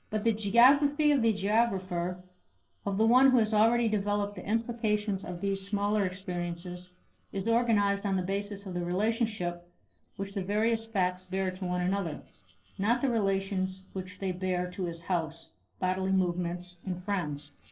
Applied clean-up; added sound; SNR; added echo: neural separator model SepFormer DNS4.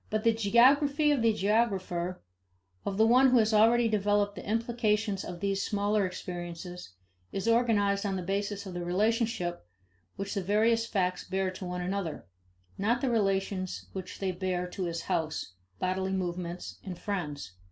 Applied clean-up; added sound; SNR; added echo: none; none; none; none.